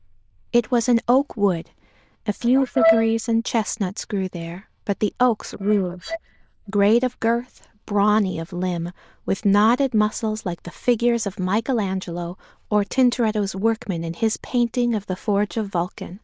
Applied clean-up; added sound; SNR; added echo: neural diffusion model UNIVERSE++.